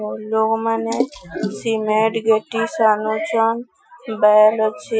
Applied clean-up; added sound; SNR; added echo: classical method Wiener filter.